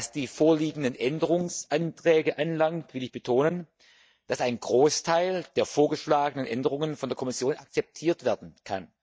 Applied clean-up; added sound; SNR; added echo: neural mask model DeepFilterNet 3.